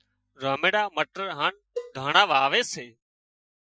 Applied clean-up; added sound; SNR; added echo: classical method Wiener filter.